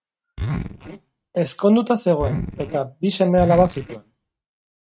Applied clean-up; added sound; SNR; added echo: neural mask model RNNoise.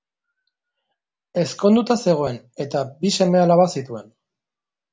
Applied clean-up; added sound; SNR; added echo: none; none; none; none.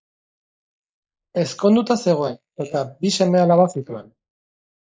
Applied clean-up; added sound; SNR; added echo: neural mask model Resemble Enhance denoiser.